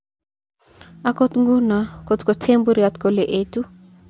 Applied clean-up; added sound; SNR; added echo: none; none; none; none.